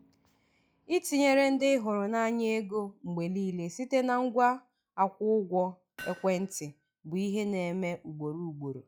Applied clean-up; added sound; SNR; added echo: classical method log-MMSE.